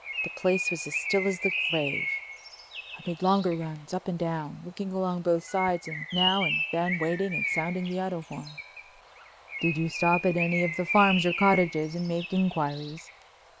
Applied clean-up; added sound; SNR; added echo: none; Bird; 6 dB; none.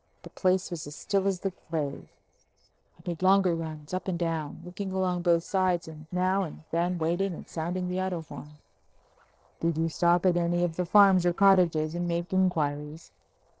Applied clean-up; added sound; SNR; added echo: neural separator model SepFormer DNS4.